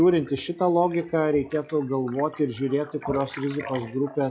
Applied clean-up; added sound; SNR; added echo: classical method log-MMSE.